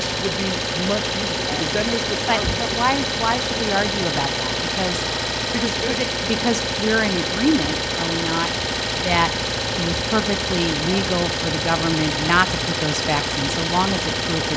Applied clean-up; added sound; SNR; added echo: none; Idling; -1 dB; none.